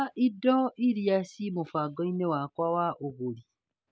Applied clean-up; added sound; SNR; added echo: none; none; none; none.